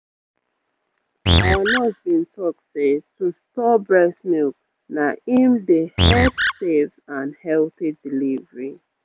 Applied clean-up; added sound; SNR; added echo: none; Animal; -2 dB; none.